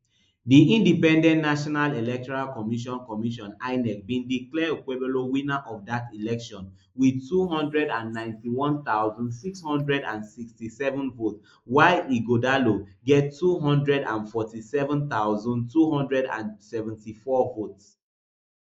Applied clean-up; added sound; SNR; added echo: neural mask model Resemble Enhance denoiser.